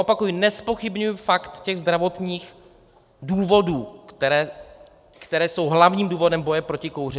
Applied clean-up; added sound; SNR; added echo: none; none; none; none.